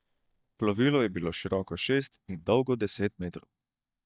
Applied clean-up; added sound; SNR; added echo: neural mask model DeepFilterNet 3.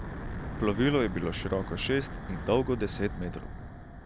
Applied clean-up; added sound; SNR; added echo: none; Wind / Breathing; 7 dB; none.